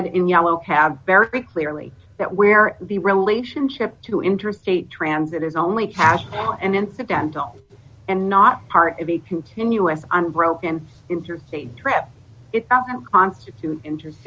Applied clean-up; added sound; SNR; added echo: none; none; none; none.